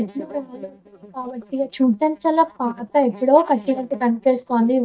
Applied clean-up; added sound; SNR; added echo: neural mask model DeepFilterNet 3.